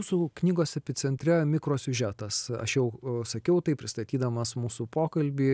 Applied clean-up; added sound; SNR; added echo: none; none; none; none.